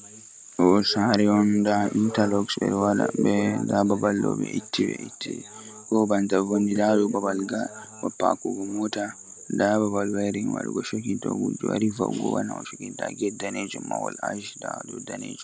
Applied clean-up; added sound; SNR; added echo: none; none; none; none.